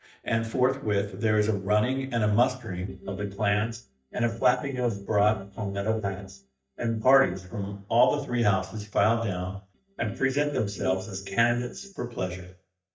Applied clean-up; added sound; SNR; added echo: neural mask model DeepFilterNet 3.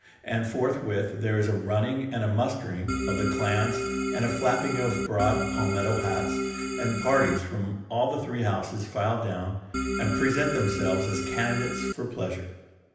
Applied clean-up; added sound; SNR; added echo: none; Organ; 2 dB; reverberation time 0.9 s.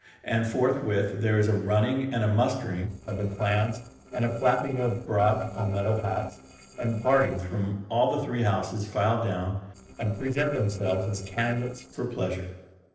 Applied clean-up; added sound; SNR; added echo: neural separator model SepFormer DNS4.